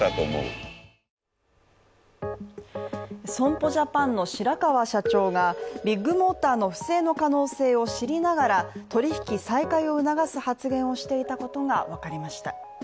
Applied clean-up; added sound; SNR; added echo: none; none; none; none.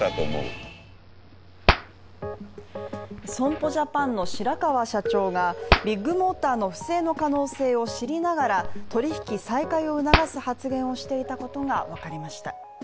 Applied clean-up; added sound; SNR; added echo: none; Hands; 4 dB; none.